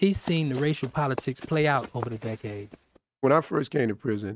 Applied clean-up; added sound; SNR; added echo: neural mask model RNNoise.